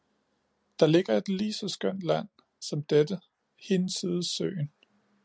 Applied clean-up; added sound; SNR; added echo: none; none; none; none.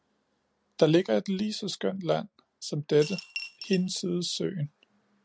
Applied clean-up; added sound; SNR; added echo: none; Coin (dropping) / Glass; 11 dB; none.